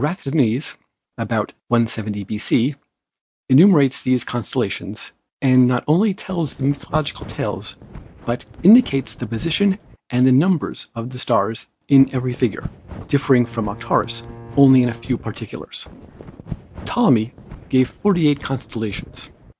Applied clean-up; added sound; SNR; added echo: none; Wind + Bowed string instrument; 16 dB; none.